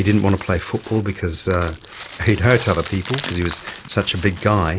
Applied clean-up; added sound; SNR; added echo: none; Crushing; 13 dB; none.